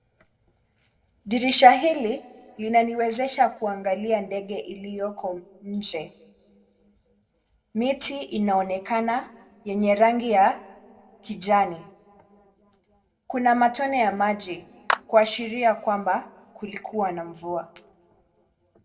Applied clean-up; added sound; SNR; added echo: neural separator model SepFormer DNS4.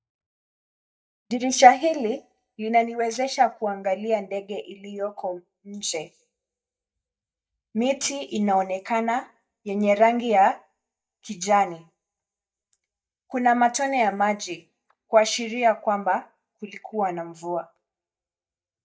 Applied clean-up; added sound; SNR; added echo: neural mask model DeepFilterNet 3.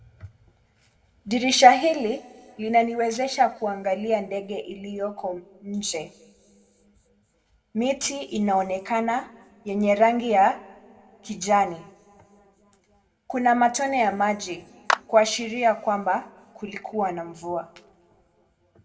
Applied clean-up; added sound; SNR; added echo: none; Clapping; 6 dB; reverberation time 1.0 s.